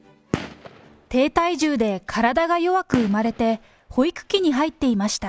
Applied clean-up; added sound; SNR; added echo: none; Gunshot, gunfire; 14 dB; none.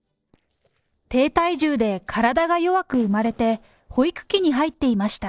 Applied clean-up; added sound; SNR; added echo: neural separator model SepFormer DNS4.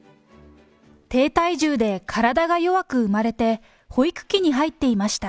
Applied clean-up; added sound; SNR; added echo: none; none; none; none.